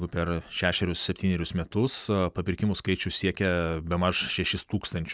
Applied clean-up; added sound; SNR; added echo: none; none; none; none.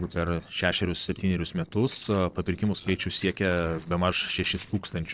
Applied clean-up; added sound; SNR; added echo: neural separator model SepFormer DNS4.